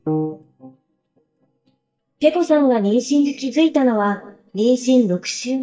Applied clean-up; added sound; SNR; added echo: neural mask model DeepFilterNet 3.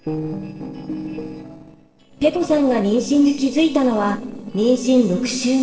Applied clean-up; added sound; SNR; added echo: neural separator model SepFormer DNS4.